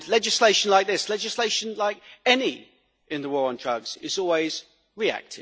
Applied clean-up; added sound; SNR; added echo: none; none; none; none.